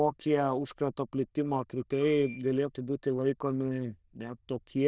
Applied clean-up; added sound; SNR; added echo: neural diffusion model UNIVERSE++.